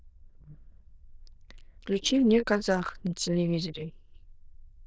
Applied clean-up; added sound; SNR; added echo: neural diffusion model UNIVERSE++.